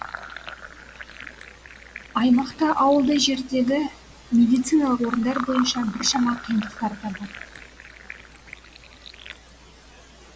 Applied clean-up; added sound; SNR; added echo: none; Fill (with liquid); 15 dB; none.